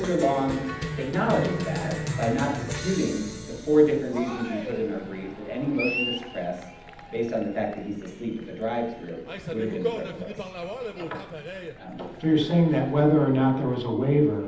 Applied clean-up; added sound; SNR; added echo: none; Cheering; 9 dB; reverberation time 0.8 s.